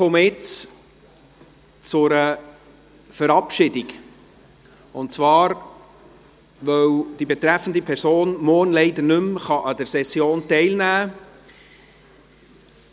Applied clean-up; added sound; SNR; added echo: none; none; none; none.